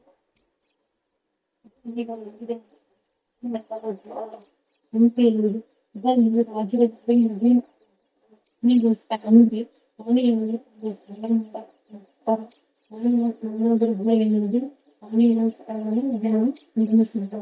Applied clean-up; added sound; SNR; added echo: neural mask model DeepFilterNet 3.